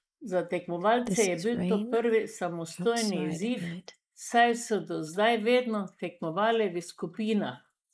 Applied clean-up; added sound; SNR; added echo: neural mask model Resemble Enhance denoiser.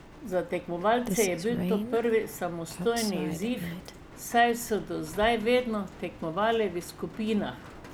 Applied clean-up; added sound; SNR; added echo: none; Rain; 10 dB; none.